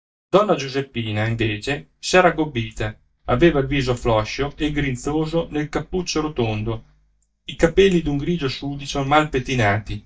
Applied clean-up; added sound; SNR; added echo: neural mask model DeepFilterNet 3.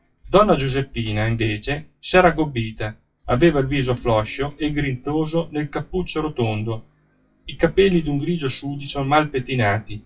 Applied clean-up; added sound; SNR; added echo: classical method WPE with log-MMSE.